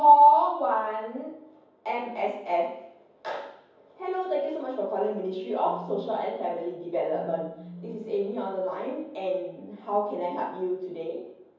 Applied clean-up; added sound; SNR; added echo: none; Telephone; 19 dB; reverberation time 0.9 s.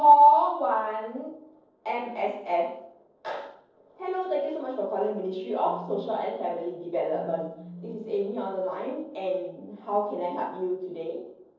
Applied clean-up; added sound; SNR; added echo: neural separator model SepFormer DNS4.